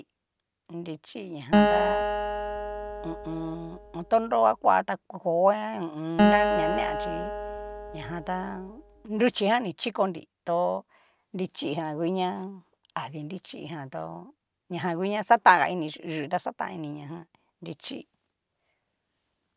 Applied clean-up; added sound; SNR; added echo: none; Acoustic guitar; -1 dB; none.